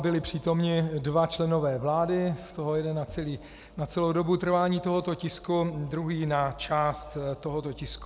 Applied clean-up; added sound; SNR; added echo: none; none; none; none.